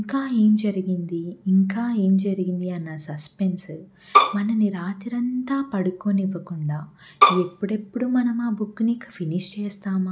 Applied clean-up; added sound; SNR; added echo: none; Bowed string instrument; -4 dB; none.